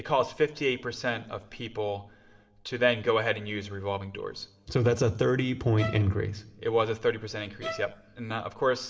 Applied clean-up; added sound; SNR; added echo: none; Bowed string instrument; 12 dB; reverberation time 1.3 s.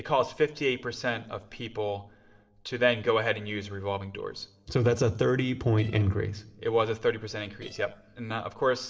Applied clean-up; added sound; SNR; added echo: neural separator model SepFormer DNS4.